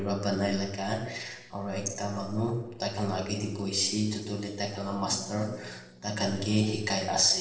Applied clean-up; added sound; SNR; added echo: neural separator model SepFormer DNS4.